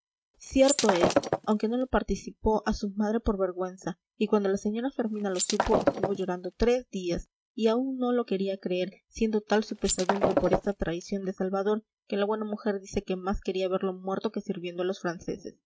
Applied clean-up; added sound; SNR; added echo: neural mask model RNNoise.